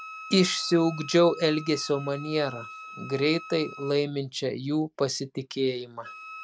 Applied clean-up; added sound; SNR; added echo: none; Wind instrument, woodwind instrument; 16 dB; none.